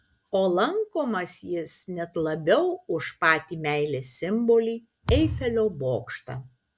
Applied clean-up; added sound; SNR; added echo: none; Thump, thud; 6 dB; none.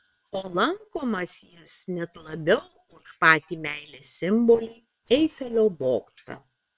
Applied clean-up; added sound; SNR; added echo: neural separator model SepFormer WHAM!.